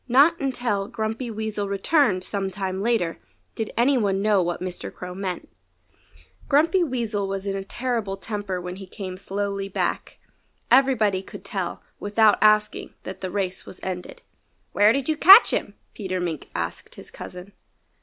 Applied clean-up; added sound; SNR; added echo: none; none; none; none.